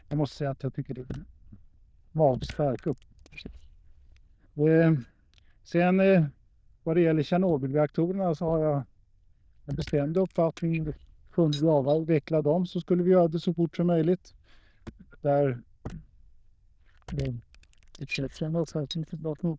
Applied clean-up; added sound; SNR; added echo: neural diffusion model UNIVERSE++.